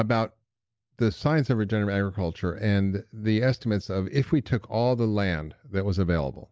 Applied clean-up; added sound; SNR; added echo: none; none; none; none.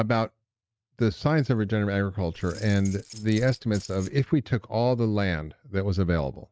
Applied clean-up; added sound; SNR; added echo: neural mask model RNNoise.